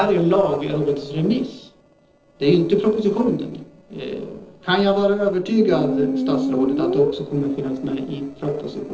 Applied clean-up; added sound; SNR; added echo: neural separator model SepFormer DNS4.